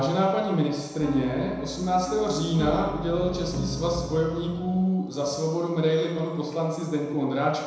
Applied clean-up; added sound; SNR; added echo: none; Piano; 8 dB; reverberation time 1.0 s.